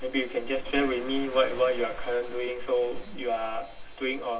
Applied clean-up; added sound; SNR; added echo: none; Waves, surf; 20 dB; reverberation time 0.1 s.